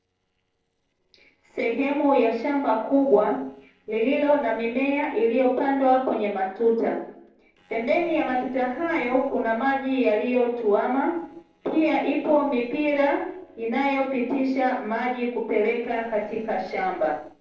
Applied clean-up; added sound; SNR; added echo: neural separator model SepFormer DNS4.